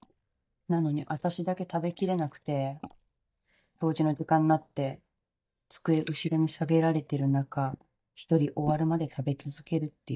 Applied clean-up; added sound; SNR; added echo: neural mask model DeepFilterNet 3.